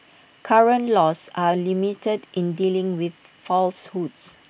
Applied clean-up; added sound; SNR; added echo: none; none; none; none.